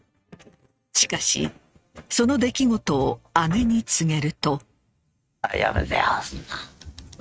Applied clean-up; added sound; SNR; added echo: neural mask model RNNoise.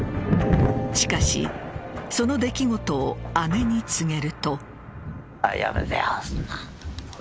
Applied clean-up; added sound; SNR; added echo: none; Thunder; 3 dB; none.